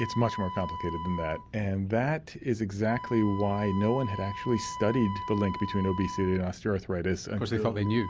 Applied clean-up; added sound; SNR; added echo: none; Wind instrument, woodwind instrument; 11 dB; none.